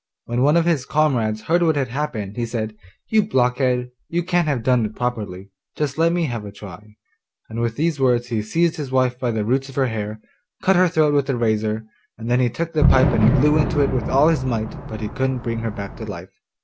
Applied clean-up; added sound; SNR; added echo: none; Fireworks; 1 dB; none.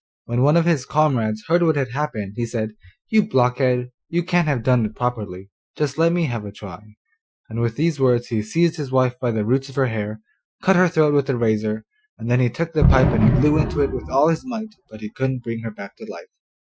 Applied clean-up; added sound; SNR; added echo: classical method Wiener filter.